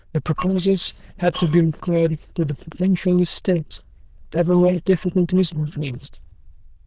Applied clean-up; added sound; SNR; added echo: neural diffusion model UNIVERSE++.